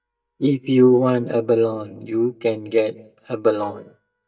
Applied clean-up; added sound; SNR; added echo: neural mask model DeepFilterNet 3.